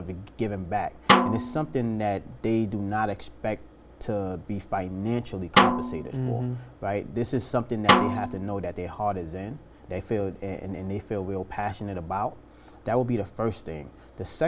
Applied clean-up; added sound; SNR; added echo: none; Snare drum; -4 dB; none.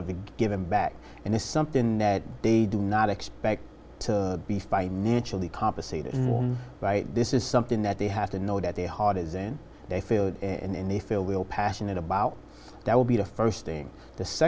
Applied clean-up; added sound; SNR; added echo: none; none; none; none.